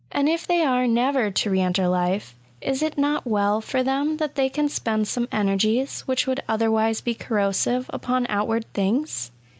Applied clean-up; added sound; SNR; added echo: none; none; none; none.